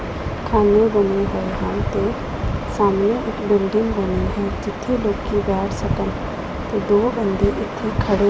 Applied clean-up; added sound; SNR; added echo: none; none; none; none.